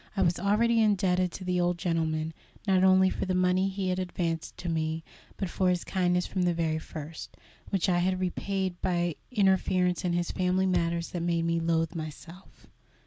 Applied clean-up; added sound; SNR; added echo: none; Thump, thud; 12 dB; none.